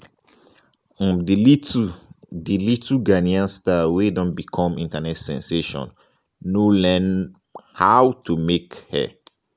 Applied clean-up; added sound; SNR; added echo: none; none; none; none.